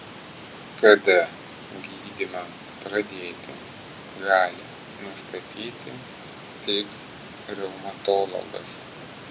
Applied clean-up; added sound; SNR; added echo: none; none; none; none.